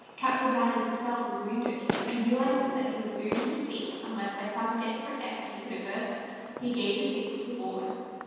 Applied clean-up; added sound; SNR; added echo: none; Fireworks; 10 dB; reverberation time 2.1 s.